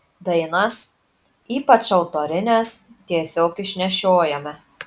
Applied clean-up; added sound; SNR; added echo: none; none; none; none.